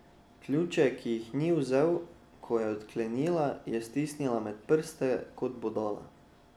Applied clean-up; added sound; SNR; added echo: none; none; none; none.